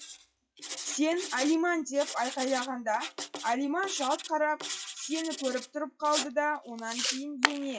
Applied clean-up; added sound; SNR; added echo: classical method WPE with log-MMSE.